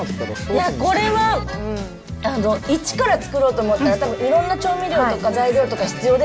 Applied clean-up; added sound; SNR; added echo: none; Bowed string instrument; 19 dB; none.